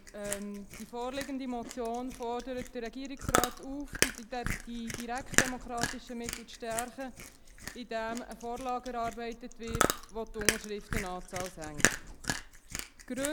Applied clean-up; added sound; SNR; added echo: none; Chewing, mastication; -3 dB; none.